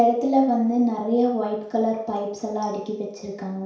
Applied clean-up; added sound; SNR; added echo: none; none; none; reverberation time 0.6 s.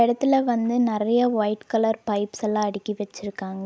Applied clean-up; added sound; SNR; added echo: none; none; none; none.